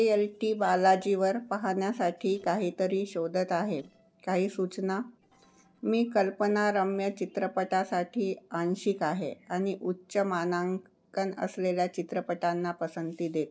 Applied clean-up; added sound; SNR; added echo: neural separator model SepFormer DNS4.